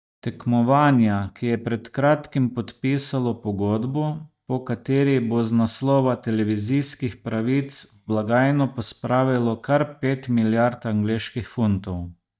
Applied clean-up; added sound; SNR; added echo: neural mask model DeepFilterNet 3.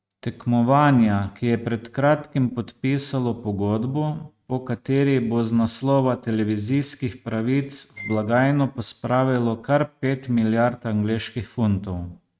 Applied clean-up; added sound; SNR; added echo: neural mask model RNNoise.